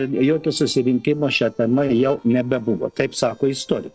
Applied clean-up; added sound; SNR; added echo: neural separator model SepFormer DNS4.